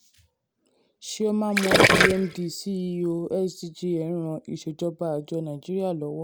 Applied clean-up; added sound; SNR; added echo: none; Gurgling; -2 dB; none.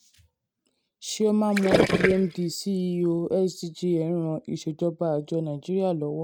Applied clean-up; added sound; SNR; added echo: neural mask model RNNoise.